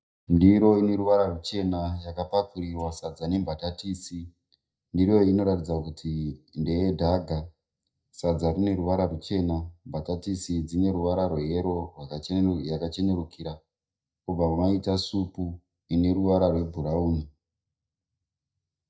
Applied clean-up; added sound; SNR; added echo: neural mask model DeepFilterNet 3.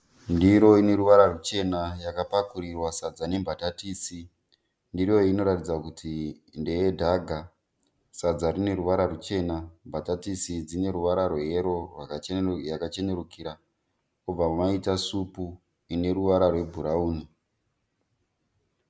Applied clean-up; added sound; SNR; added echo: none; none; none; none.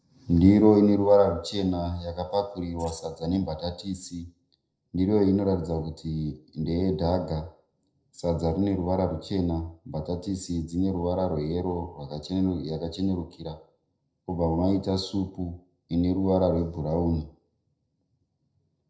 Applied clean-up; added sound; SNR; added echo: neural separator model SepFormer DNS4.